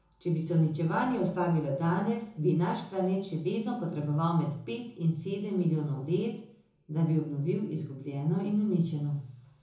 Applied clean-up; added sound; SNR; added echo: none; none; none; reverberation time 0.6 s.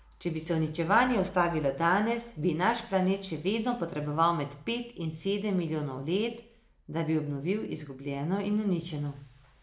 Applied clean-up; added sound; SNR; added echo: none; none; none; none.